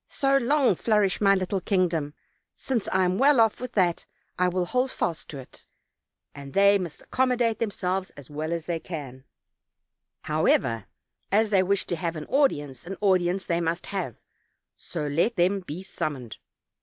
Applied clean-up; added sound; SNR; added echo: none; none; none; none.